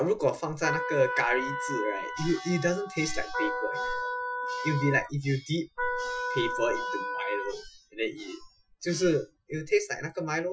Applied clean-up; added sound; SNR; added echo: classical method Wiener filter.